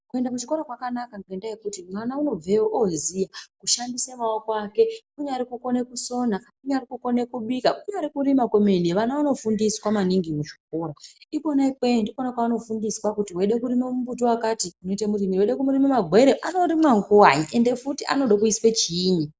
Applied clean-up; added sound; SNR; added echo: none; none; none; none.